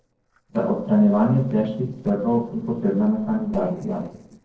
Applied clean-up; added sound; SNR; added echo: neural separator model SepFormer DNS4.